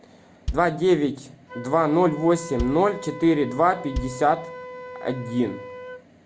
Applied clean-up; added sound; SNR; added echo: none; Bass drum + Wind instrument, woodwind instrument; 12 dB; none.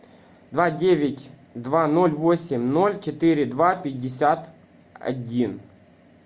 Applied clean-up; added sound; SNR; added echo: none; none; none; none.